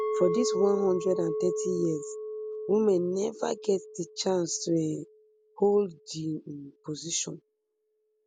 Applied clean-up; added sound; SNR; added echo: none; Chink, clink; 7 dB; none.